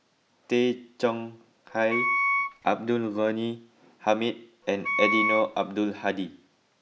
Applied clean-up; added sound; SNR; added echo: none; Wind instrument, woodwind instrument; -1 dB; none.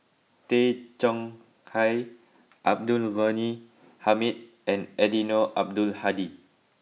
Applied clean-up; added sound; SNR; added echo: none; none; none; none.